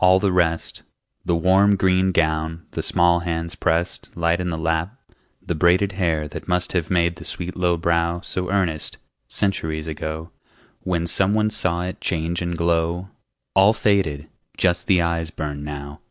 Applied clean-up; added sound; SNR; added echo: none; none; none; none.